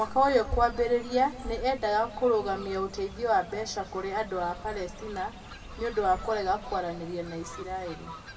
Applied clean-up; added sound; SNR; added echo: none; Fowl; 13 dB; reverberation time 1.2 s.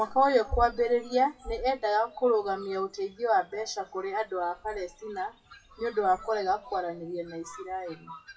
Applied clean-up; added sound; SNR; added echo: classical method WPE with log-MMSE.